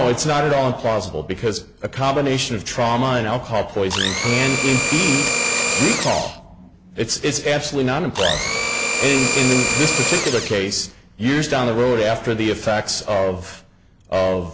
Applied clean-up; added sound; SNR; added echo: none; Domestic sounds, home sounds; 0 dB; none.